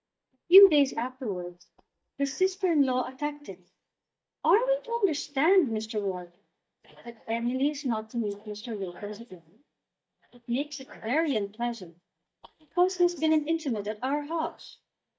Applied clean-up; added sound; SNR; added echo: neural mask model DeepFilterNet 3.